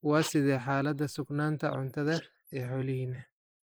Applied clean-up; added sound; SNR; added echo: neural mask model Resemble Enhance denoiser.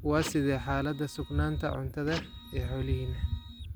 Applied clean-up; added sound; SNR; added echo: none; Printer; 15 dB; none.